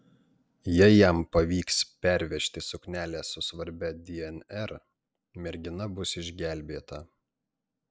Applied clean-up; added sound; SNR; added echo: none; none; none; none.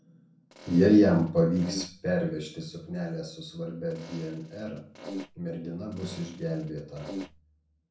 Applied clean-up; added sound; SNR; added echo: none; Fart; 14 dB; reverberation time 0.5 s.